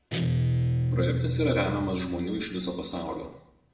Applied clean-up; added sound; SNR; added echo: none; Guitar; -2 dB; reverberation time 0.8 s.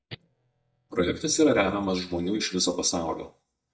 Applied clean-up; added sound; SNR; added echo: neural mask model DeepFilterNet 3.